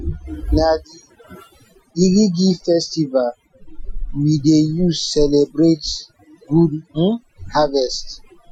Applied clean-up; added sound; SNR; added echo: classical method Wiener filter.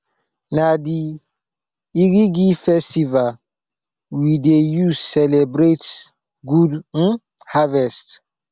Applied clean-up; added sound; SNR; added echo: none; none; none; none.